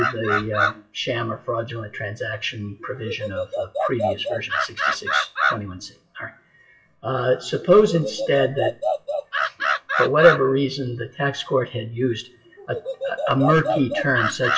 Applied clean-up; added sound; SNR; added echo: classical method WPE with log-MMSE.